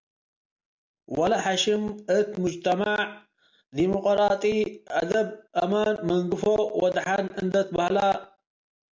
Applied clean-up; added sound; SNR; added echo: none; none; none; none.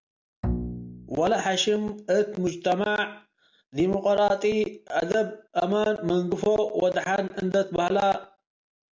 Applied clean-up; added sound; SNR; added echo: none; Bowed string instrument; 8 dB; none.